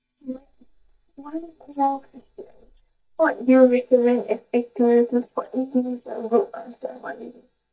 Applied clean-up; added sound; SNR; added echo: neural mask model DeepFilterNet 3.